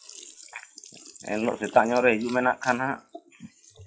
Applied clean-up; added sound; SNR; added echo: classical method WPE with log-MMSE.